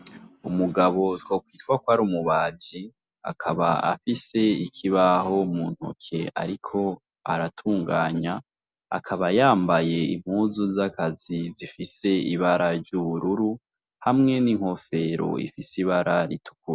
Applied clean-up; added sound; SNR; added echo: none; none; none; none.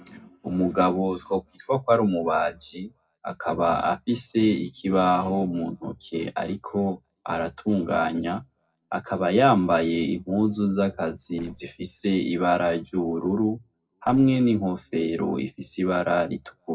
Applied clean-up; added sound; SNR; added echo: neural separator model SepFormer DNS4.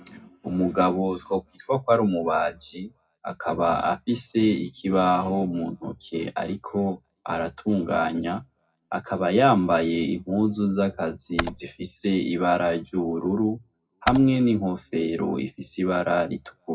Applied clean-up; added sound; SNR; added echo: none; Computer keyboard; 10 dB; reverberation time 0.2 s.